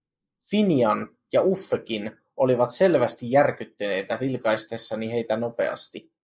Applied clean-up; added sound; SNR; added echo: neural mask model Resemble Enhance denoiser.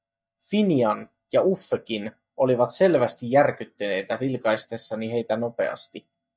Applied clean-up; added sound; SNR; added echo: neural mask model DeepFilterNet 3.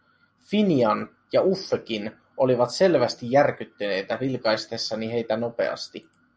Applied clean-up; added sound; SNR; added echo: none; none; none; none.